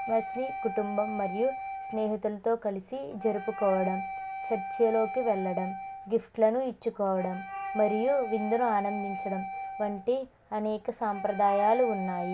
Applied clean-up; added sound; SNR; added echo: none; Wind instrument, woodwind instrument; 8 dB; none.